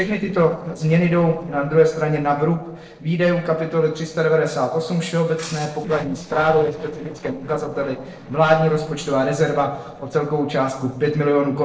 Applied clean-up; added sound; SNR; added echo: neural separator model SepFormer DNS4.